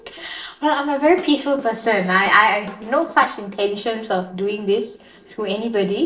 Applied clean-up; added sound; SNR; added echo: neural separator model SepFormer DNS4.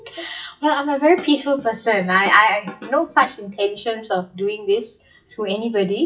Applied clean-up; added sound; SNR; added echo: classical method WPE with log-MMSE.